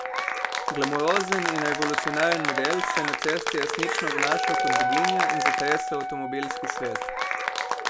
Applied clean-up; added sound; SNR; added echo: none; Wind instrument, woodwind instrument + Applause / Cheering; -3 dB; none.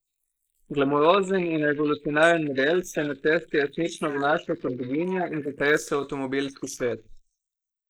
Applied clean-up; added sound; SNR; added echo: neural mask model Resemble Enhance denoiser.